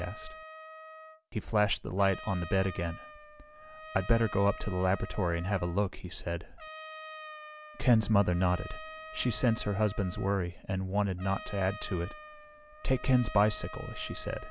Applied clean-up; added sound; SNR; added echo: none; Trumpet; 16 dB; none.